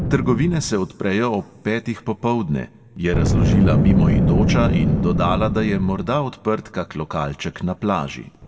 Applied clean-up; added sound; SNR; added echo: none; Boom; 0 dB; reverberation time 2.4 s.